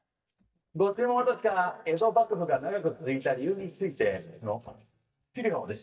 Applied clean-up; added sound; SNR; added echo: neural mask model DeepFilterNet 3.